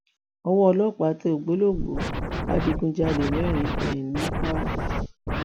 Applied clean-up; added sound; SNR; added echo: none; Scratching (performance technique); 2 dB; none.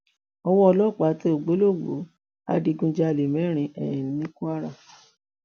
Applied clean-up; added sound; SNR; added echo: none; none; none; none.